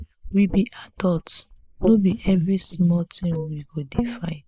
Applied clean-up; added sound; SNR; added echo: neural mask model Resemble Enhance denoiser.